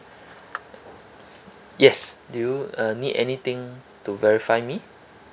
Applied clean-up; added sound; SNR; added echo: none; none; none; none.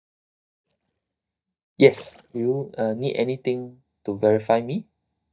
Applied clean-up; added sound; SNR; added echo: neural mask model DeepFilterNet 3.